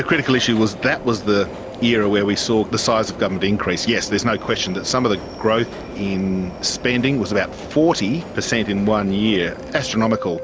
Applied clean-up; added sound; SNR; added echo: none; Subway, metro, underground; 12 dB; none.